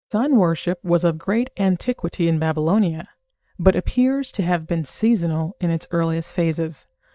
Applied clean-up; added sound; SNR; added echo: neural mask model DeepFilterNet 3.